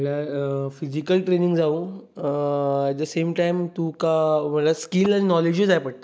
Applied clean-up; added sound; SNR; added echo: none; none; none; none.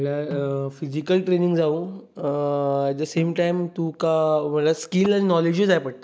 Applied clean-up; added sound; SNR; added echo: none; Snare drum; 19 dB; none.